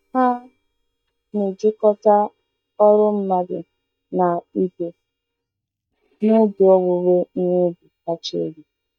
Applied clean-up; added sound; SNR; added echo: neural mask model DeepFilterNet 3.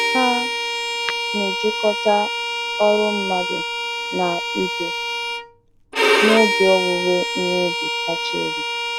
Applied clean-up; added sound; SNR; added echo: none; Bowed string instrument; 0 dB; none.